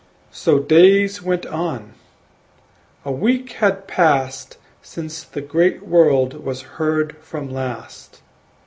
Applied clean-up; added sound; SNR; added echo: none; none; none; none.